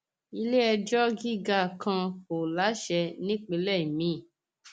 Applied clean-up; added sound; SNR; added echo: none; none; none; none.